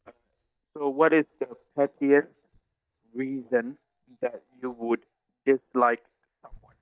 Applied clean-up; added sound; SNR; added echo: neural mask model DeepFilterNet 3.